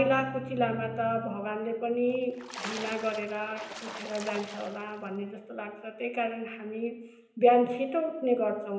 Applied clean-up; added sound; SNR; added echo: none; Splash, splatter; 13 dB; reverberation time 0.9 s.